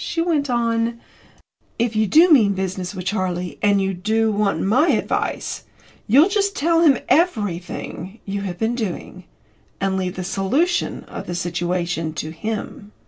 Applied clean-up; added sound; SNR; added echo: none; none; none; none.